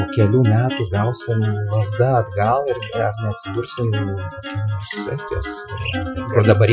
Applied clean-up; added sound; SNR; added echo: classical method Wiener filter.